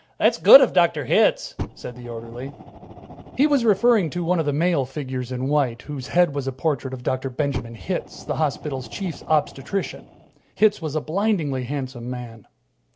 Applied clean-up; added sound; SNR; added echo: none; Fire; 18 dB; none.